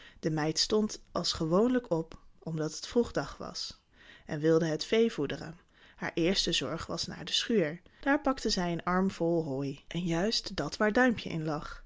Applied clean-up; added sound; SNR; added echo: none; none; none; none.